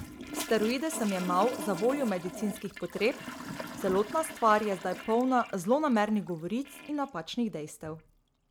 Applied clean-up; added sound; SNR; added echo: none; Toilet flush; 12 dB; none.